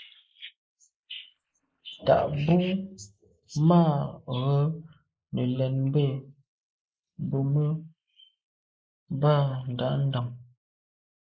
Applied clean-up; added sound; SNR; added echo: neural mask model Resemble Enhance denoiser.